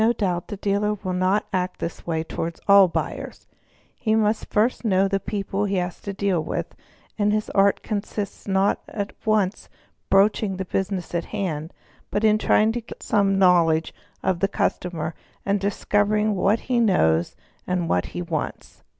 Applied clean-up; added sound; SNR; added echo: none; none; none; none.